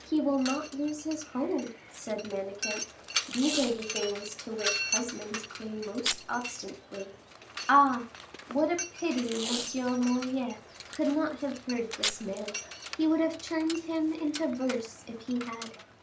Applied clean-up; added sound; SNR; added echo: none; Packing tape, duct tape + Mechanisms; 7 dB; none.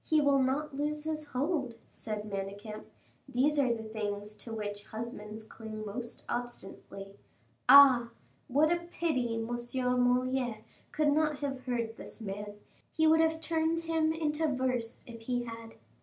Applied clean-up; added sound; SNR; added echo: none; none; none; none.